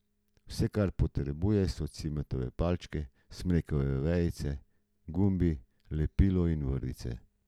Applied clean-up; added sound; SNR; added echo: none; none; none; none.